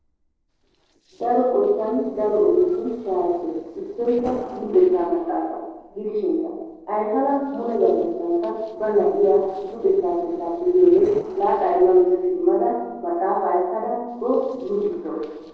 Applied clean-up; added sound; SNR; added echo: neural separator model SepFormer DNS4.